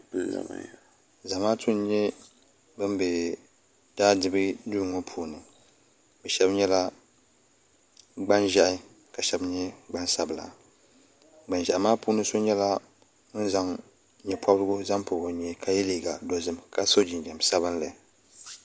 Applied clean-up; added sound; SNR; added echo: none; none; none; none.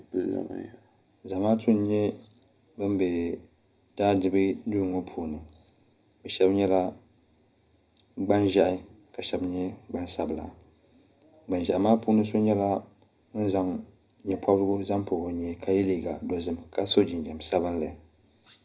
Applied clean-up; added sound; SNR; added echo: none; none; none; reverberation time 0.4 s.